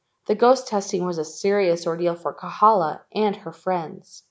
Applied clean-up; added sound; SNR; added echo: none; none; none; none.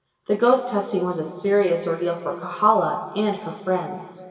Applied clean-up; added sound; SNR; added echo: none; none; none; reverberation time 2.2 s.